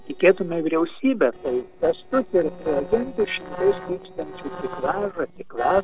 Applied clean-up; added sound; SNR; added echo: neural separator model SepFormer DNS4.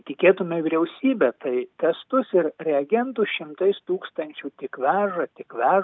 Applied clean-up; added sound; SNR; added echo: none; none; none; none.